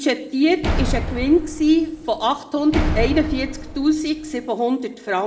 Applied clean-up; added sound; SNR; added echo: none; Slam; 5 dB; reverberation time 1.3 s.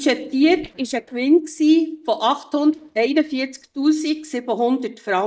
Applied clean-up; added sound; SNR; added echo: neural mask model DeepFilterNet 3.